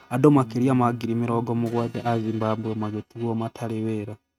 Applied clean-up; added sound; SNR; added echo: neural mask model RNNoise.